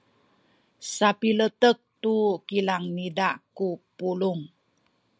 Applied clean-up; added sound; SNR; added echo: none; none; none; none.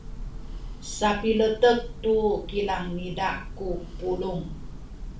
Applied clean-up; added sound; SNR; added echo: none; Church bell; 9 dB; reverberation time 0.4 s.